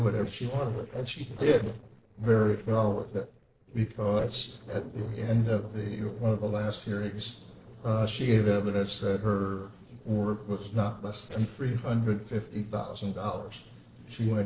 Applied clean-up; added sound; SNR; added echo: neural separator model SepFormer DNS4.